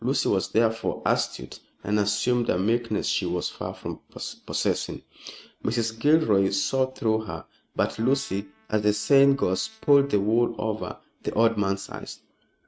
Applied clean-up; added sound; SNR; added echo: neural mask model RNNoise.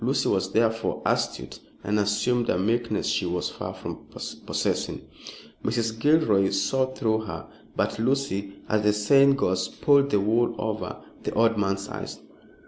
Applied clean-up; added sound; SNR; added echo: none; none; none; none.